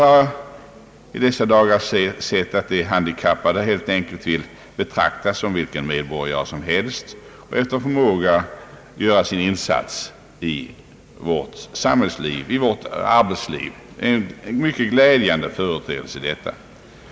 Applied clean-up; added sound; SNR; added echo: none; none; none; none.